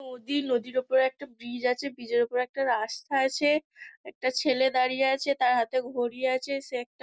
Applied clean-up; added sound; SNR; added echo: none; none; none; none.